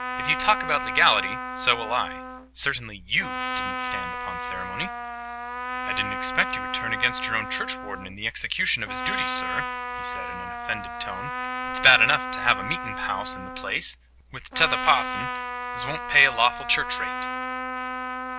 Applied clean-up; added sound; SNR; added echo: none; Trumpet; 5 dB; none.